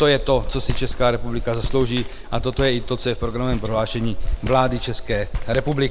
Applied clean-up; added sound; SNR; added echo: none; Walk, footsteps; 3 dB; none.